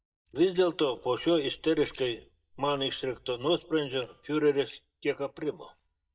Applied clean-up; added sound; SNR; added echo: neural mask model DeepFilterNet 3.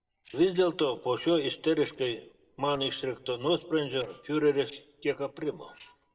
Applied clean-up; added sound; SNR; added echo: neural separator model SepFormer DNS4.